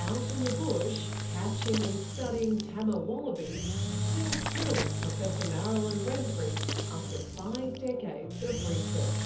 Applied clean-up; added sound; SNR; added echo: none; Engine / Drill; 0 dB; reverberation time 0.7 s.